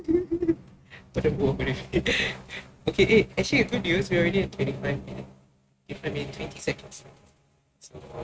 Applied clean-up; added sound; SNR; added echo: neural mask model RNNoise.